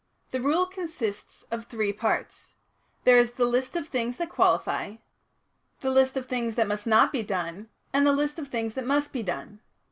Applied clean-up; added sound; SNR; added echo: none; none; none; none.